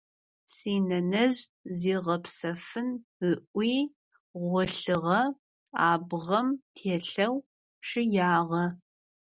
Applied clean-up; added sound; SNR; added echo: none; none; none; none.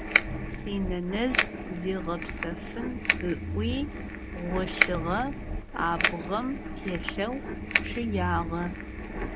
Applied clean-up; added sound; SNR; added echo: none; Crackle; -1 dB; none.